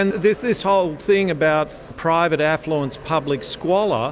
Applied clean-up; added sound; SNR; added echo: none; none; none; none.